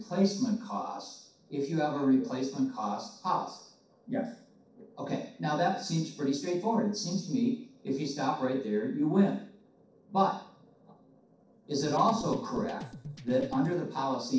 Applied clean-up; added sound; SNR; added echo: neural separator model SepFormer DNS4.